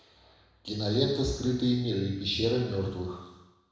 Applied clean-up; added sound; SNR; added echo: none; none; none; reverberation time 1.0 s.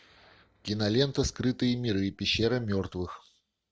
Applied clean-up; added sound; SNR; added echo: none; none; none; none.